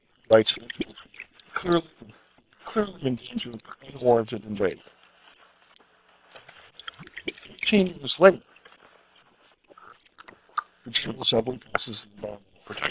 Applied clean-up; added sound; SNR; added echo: neural separator model SepFormer WHAM!.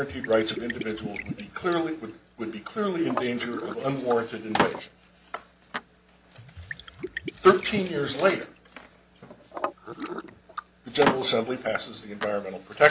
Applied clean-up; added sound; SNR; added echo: none; Liquid; 8 dB; none.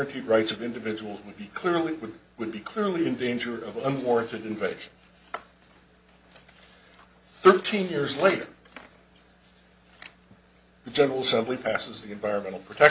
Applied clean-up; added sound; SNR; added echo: none; none; none; none.